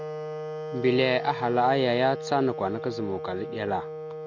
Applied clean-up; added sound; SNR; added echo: none; Wind instrument, woodwind instrument; 8 dB; none.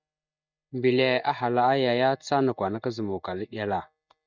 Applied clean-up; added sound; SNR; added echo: neural mask model DeepFilterNet 3.